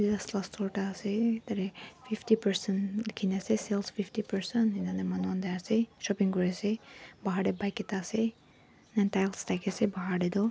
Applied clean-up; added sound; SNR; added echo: none; none; none; none.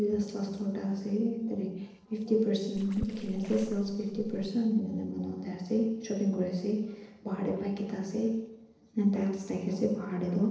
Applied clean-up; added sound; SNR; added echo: neural separator model SepFormer DNS4.